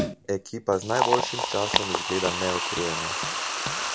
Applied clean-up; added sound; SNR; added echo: none; Liquid; -1 dB; none.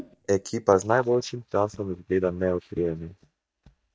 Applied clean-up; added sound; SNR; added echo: neural mask model DeepFilterNet 3.